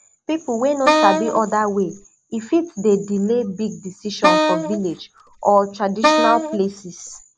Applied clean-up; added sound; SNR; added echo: none; Wind instrument, woodwind instrument; -1 dB; none.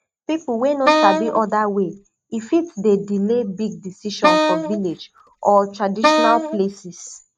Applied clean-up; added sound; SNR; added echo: neural mask model RNNoise.